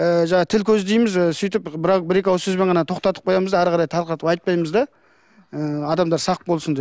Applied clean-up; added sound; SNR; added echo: none; none; none; none.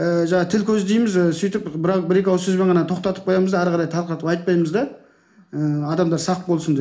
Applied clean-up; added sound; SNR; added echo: none; none; none; reverberation time 0.4 s.